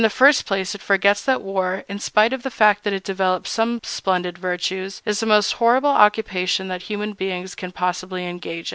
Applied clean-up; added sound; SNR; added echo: none; none; none; none.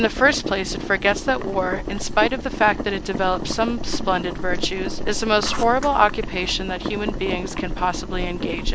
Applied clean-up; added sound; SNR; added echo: none; Boiling; 4 dB; none.